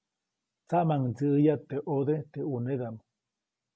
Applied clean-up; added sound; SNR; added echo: none; none; none; none.